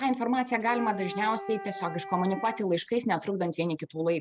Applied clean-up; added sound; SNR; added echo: none; Wind instrument, woodwind instrument; 11 dB; none.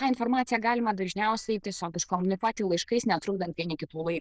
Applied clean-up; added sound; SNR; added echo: neural diffusion model UNIVERSE++.